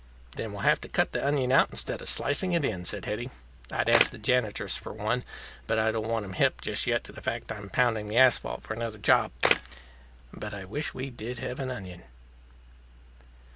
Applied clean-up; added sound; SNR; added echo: none; Camera; 3 dB; none.